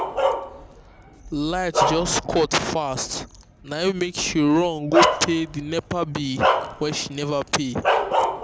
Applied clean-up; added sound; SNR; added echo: none; Bark; 1 dB; none.